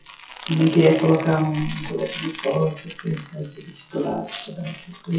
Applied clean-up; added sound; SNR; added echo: classical method WPE with log-MMSE.